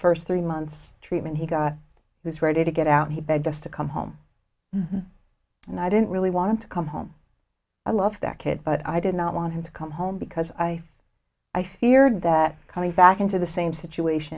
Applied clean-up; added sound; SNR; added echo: none; none; none; none.